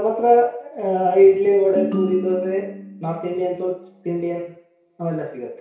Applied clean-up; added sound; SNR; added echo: none; Ringtone; 10 dB; reverberation time 0.6 s.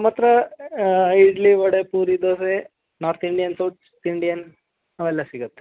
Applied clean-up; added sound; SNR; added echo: none; none; none; none.